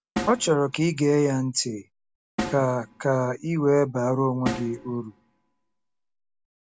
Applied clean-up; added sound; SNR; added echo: none; Snare drum; 12 dB; none.